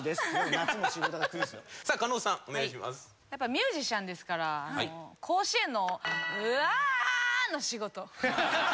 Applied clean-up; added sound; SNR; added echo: none; none; none; none.